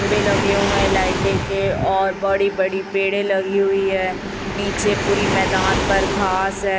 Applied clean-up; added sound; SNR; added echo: none; Waves, surf; 4 dB; none.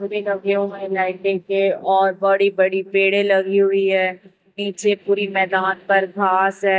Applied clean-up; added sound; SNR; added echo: neural mask model DeepFilterNet 3.